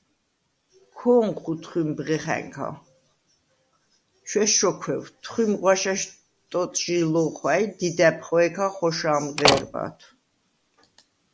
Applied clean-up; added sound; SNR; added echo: none; Slam; 0 dB; none.